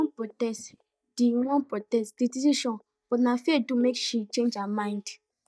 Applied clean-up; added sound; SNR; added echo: neural mask model DeepFilterNet 3.